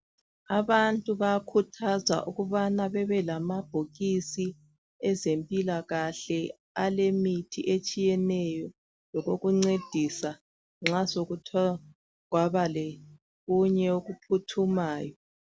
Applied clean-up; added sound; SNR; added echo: none; none; none; none.